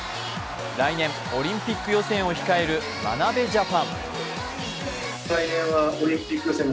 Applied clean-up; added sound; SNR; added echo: none; none; none; none.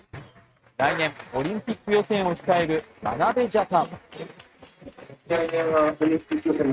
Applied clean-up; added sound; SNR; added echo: neural mask model RNNoise.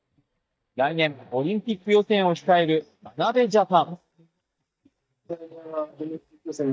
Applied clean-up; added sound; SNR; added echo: neural mask model DeepFilterNet 3.